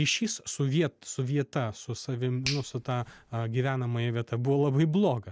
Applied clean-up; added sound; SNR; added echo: none; Finger snapping; 18 dB; none.